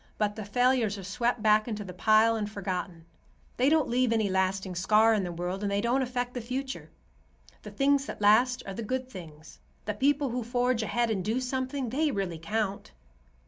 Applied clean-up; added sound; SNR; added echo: none; none; none; none.